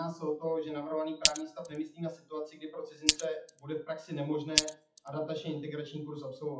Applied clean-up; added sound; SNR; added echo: classical method WPE with log-MMSE.